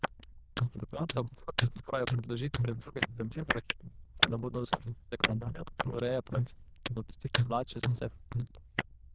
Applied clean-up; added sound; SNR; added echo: neural diffusion model UNIVERSE++.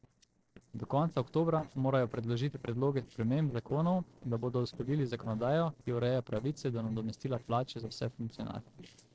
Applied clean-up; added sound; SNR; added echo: neural separator model SepFormer DNS4.